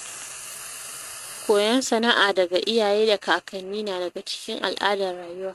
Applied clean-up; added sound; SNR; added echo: neural mask model RNNoise.